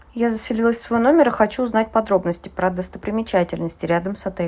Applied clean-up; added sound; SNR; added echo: none; none; none; none.